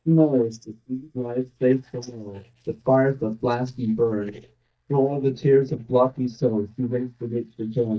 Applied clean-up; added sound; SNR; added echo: neural mask model DeepFilterNet 3.